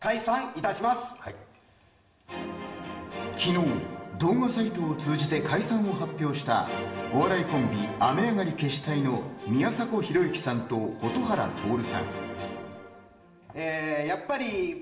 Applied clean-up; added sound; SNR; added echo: none; none; none; reverberation time 1.3 s.